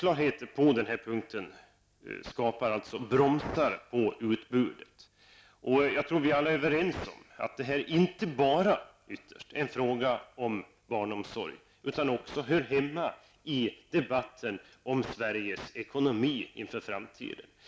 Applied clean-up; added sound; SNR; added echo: none; none; none; none.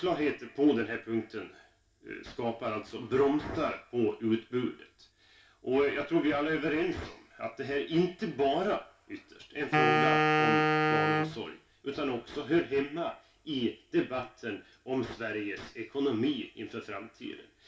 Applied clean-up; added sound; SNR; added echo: none; Wind instrument, woodwind instrument; -4 dB; reverberation time 0.2 s.